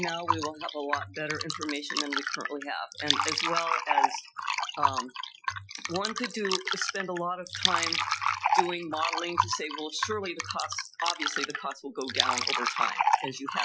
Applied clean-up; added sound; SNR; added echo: classical method Wiener filter.